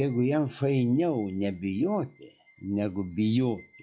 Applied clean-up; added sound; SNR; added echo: classical method log-MMSE.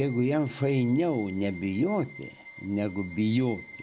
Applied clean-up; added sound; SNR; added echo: none; Bowed string instrument; 18 dB; none.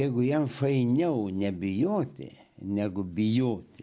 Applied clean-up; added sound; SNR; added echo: none; none; none; none.